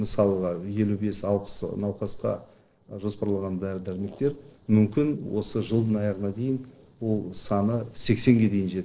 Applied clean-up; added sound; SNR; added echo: neural separator model SepFormer DNS4.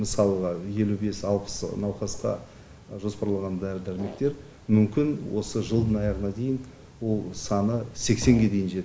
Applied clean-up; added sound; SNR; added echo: none; Fart; 16 dB; none.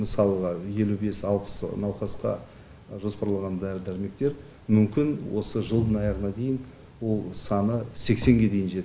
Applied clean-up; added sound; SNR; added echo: none; none; none; none.